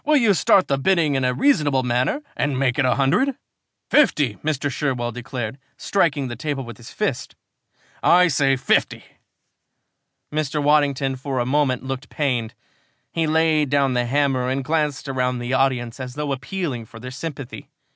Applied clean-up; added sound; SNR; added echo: none; none; none; none.